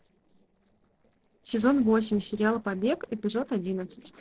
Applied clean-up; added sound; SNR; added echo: neural separator model SepFormer DNS4.